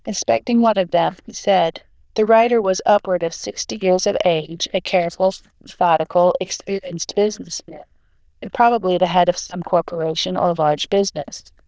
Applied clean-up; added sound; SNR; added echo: neural diffusion model UNIVERSE++.